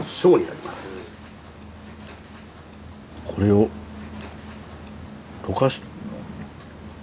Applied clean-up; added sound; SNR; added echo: none; none; none; none.